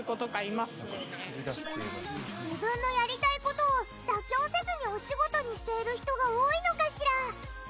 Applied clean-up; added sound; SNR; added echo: none; none; none; none.